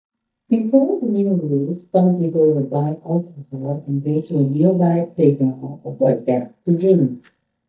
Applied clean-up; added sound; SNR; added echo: neural mask model DeepFilterNet 3.